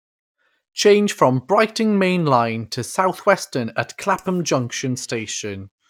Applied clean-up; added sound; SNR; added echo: neural mask model DeepFilterNet 3.